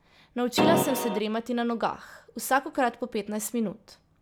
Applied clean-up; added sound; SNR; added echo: none; Keyboard (musical); -4 dB; none.